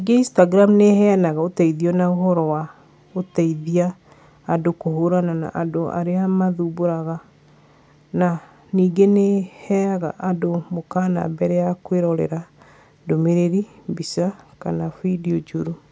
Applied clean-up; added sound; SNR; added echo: none; none; none; none.